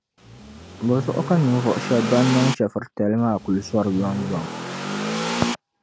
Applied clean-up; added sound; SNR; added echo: none; Accelerating, revving, vroom / Car; 6 dB; none.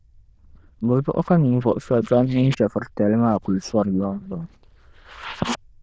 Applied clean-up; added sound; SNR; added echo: neural diffusion model UNIVERSE++.